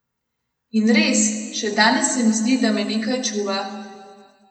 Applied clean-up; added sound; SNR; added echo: none; none; none; reverberation time 1.6 s.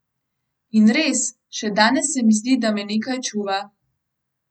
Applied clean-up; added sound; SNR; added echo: none; none; none; none.